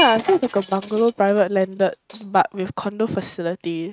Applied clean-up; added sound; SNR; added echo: neural mask model RNNoise.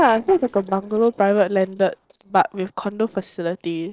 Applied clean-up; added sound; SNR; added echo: neural separator model SepFormer DNS4.